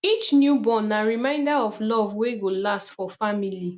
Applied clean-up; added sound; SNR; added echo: none; none; none; none.